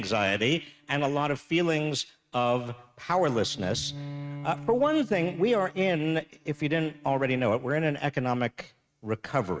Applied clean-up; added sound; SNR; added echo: neural mask model RNNoise.